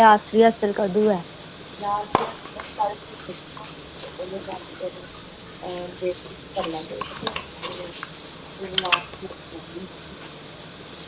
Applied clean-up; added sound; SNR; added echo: none; Bathtub (filling or washing) / Water; 8 dB; none.